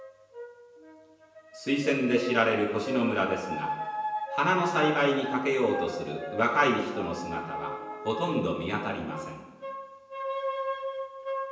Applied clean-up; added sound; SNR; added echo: none; none; none; reverberation time 1.0 s.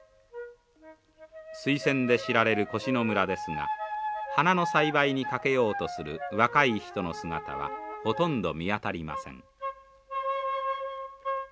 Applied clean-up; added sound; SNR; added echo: none; none; none; none.